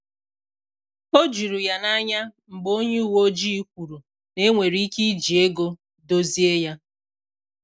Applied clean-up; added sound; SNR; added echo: none; none; none; none.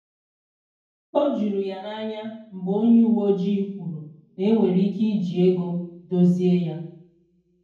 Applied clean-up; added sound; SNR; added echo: none; none; none; reverberation time 0.9 s.